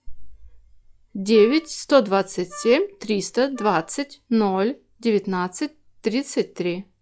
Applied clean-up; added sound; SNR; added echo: classical method log-MMSE.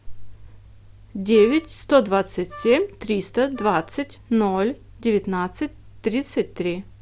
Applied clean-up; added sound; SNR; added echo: none; Wind instrument, woodwind instrument; 19 dB; none.